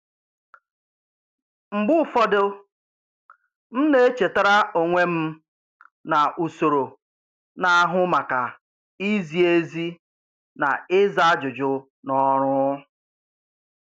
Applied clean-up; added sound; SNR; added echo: none; none; none; none.